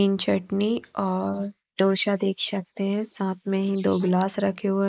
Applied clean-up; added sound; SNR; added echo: neural mask model Resemble Enhance denoiser.